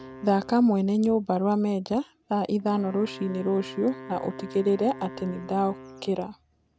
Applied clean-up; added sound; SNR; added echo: none; Wind instrument, woodwind instrument; 18 dB; none.